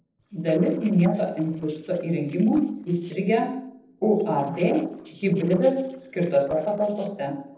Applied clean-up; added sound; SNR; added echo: neural separator model SepFormer DNS4.